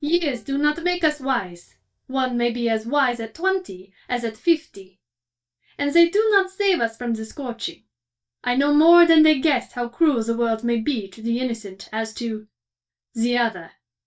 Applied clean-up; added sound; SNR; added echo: neural mask model DeepFilterNet 3.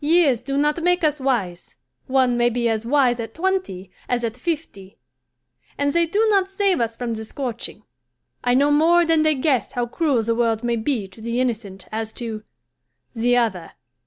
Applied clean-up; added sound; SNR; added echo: none; none; none; none.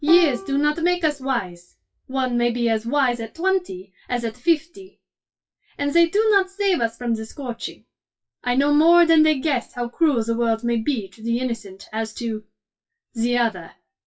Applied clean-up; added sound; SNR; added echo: classical method WPE with log-MMSE.